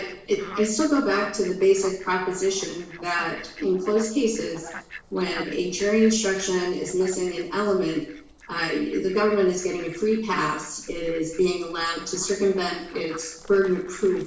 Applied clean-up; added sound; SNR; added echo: neural separator model SepFormer DNS4.